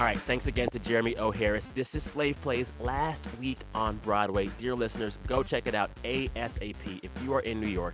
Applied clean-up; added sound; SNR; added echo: none; none; none; none.